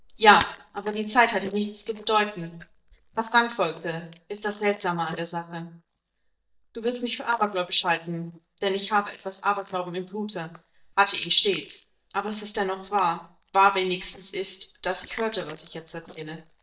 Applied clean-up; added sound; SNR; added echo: neural mask model DeepFilterNet 3.